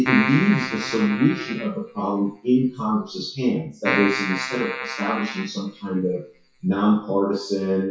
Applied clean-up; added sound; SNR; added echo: classical method WPE with log-MMSE.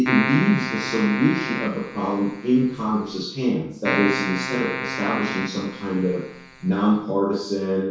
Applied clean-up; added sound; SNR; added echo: none; Keyboard (musical); 7 dB; reverberation time 0.6 s.